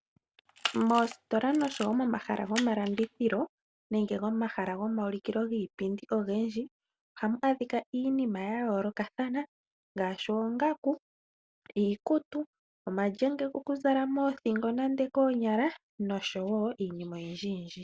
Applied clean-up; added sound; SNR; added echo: none; Camera; 11 dB; none.